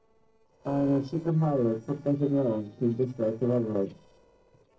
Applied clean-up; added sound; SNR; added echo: neural separator model SepFormer DNS4.